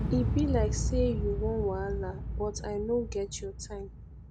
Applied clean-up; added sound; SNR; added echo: none; Explosion; 0 dB; none.